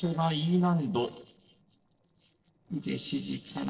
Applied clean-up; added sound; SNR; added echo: neural separator model SepFormer DNS4.